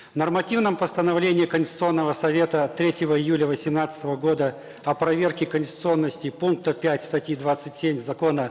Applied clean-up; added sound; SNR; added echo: none; none; none; none.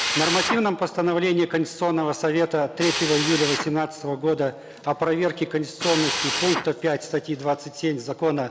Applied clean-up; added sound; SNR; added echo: none; Drill; 7 dB; none.